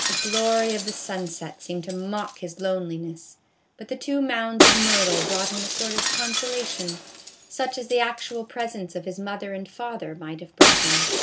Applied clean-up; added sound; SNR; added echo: none; Shatter; -3 dB; none.